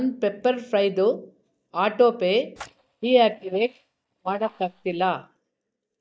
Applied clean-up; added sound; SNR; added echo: neural mask model DeepFilterNet 3.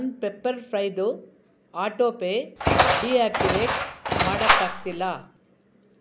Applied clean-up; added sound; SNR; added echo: none; Engine; -5 dB; none.